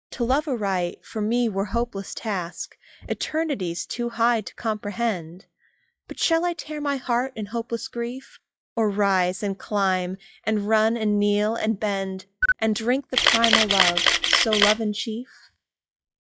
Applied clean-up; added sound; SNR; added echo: classical method log-MMSE.